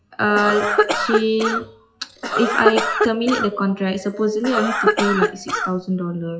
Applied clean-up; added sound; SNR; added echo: classical method WPE with log-MMSE.